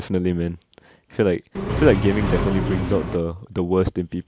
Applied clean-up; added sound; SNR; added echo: none; Accelerating, revving, vroom; 1 dB; none.